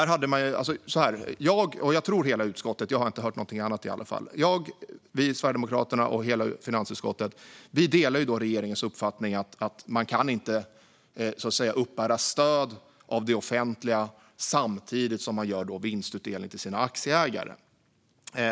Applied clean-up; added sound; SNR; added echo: none; none; none; none.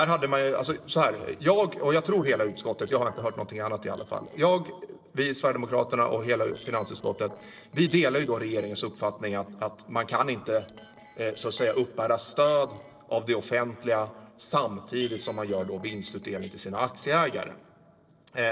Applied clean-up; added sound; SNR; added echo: neural separator model SepFormer DNS4.